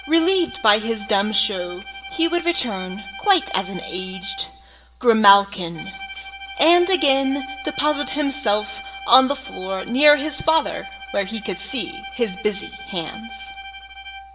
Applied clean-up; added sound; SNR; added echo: none; Bowed string instrument; 14 dB; reverberation time 0.5 s.